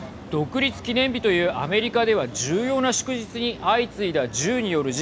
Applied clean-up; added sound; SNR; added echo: none; none; none; none.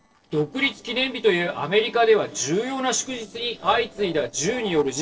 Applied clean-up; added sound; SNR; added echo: neural separator model SepFormer DNS4.